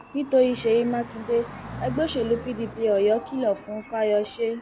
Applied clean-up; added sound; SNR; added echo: none; Car passing by; 15 dB; none.